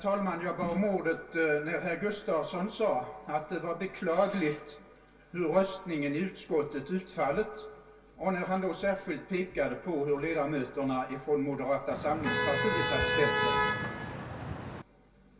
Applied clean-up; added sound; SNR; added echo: none; Motor vehicle (road); -1 dB; reverberation time 0.2 s.